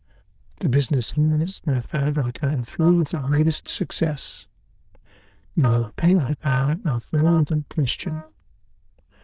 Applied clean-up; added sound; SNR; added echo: neural diffusion model UNIVERSE++.